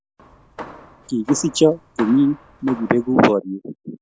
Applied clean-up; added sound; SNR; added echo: none; Hammer; 17 dB; none.